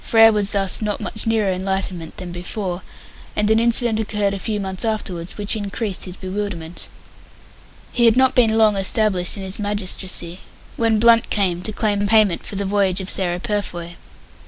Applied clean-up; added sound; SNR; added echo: none; none; none; none.